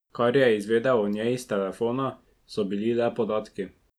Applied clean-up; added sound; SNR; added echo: none; none; none; none.